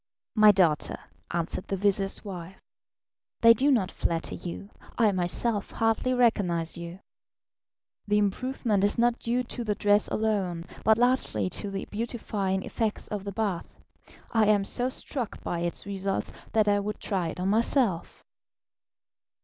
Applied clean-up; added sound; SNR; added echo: none; none; none; none.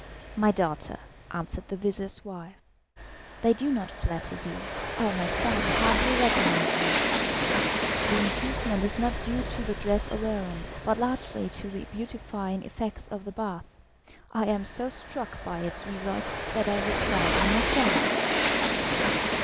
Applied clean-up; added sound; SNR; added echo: none; Train; -1 dB; none.